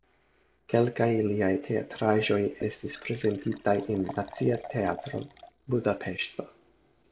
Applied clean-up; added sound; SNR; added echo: neural separator model SepFormer DNS4.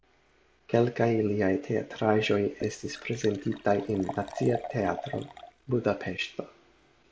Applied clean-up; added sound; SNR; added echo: none; Liquid; 16 dB; none.